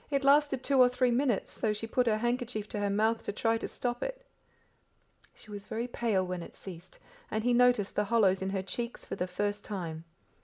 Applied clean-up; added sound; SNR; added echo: none; none; none; none.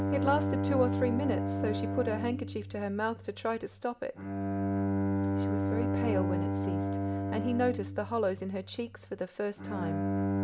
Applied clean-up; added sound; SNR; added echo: none; Bowed string instrument; -2 dB; none.